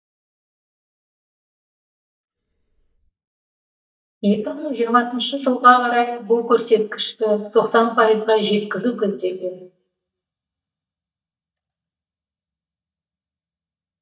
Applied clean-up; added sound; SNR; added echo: neural mask model DeepFilterNet 3.